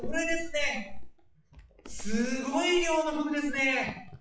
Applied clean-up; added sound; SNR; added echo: classical method WPE with log-MMSE.